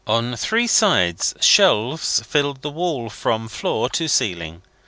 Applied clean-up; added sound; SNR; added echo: none; none; none; none.